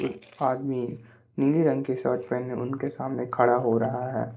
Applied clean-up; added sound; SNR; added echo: neural mask model Resemble Enhance denoiser.